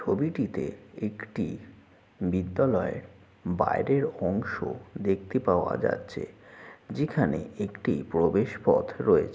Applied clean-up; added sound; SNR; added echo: none; none; none; none.